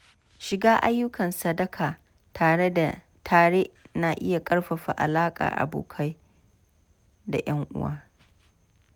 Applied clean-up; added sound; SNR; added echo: none; none; none; none.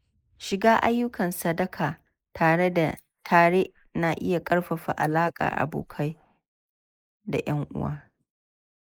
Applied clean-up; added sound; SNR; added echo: neural mask model Resemble Enhance denoiser.